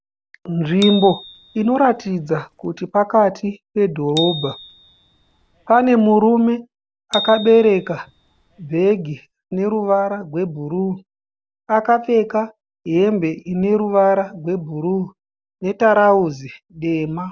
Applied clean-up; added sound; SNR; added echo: none; Bicycle bell; 13 dB; none.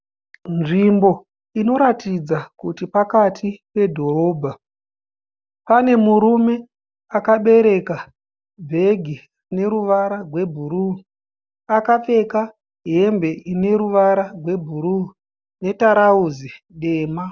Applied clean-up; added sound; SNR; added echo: none; none; none; none.